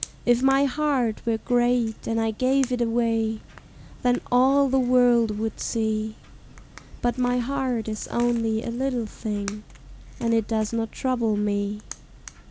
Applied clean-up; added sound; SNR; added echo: none; Crack / Crackle; 19 dB; none.